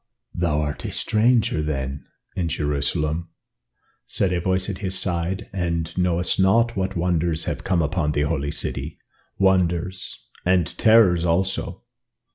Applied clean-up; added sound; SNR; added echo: none; none; none; none.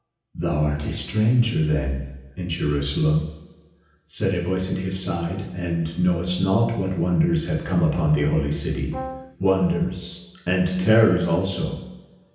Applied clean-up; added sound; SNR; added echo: none; Brass instrument; 12 dB; reverberation time 0.9 s.